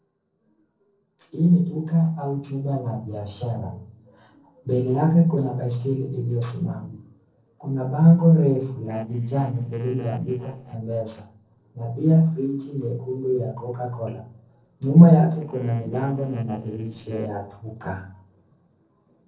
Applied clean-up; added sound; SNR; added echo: neural separator model SepFormer DNS4.